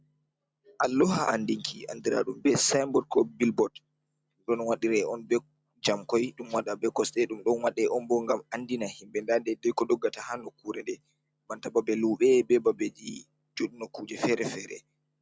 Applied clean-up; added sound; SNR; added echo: none; none; none; none.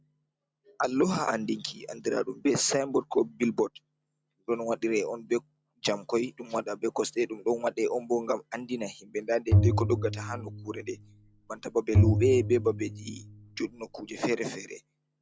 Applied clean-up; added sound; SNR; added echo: none; Bowed string instrument; -2 dB; none.